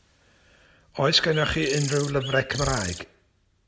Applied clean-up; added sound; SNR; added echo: none; Bird; 8 dB; none.